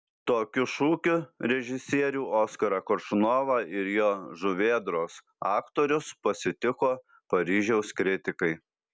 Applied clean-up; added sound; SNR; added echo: none; none; none; none.